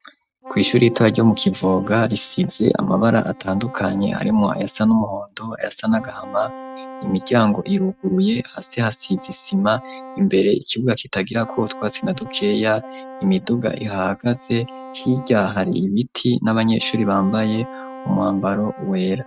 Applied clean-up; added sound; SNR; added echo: neural mask model RNNoise.